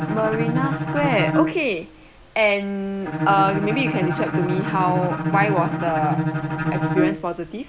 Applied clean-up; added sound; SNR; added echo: none; Bowed string instrument; 1 dB; none.